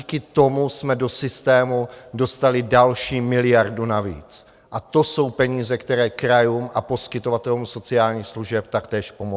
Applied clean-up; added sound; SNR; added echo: none; none; none; none.